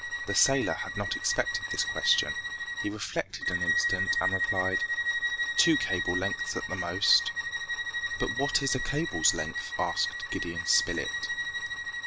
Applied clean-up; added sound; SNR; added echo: none; Bowed string instrument; 1 dB; none.